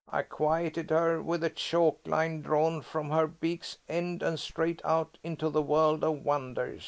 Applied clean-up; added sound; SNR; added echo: none; none; none; none.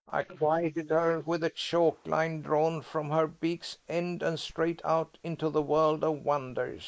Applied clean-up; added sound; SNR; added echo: neural mask model Resemble Enhance denoiser.